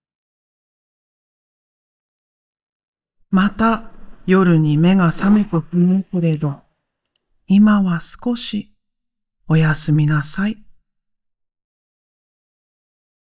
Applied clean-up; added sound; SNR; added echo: neural mask model DeepFilterNet 3.